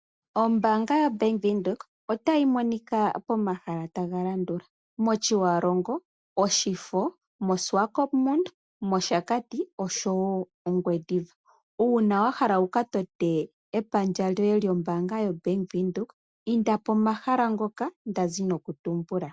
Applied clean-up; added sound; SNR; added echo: none; none; none; none.